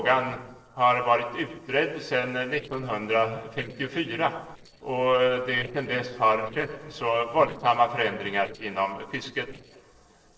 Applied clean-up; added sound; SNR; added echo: neural separator model SepFormer DNS4.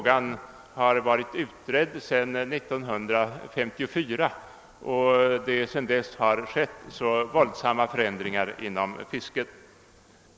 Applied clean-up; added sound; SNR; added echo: none; none; none; none.